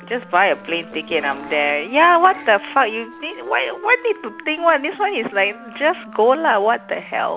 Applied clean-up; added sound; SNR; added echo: none; Wind instrument, woodwind instrument; 20 dB; none.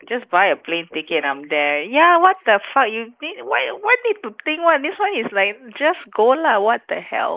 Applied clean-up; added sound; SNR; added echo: neural mask model Resemble Enhance denoiser.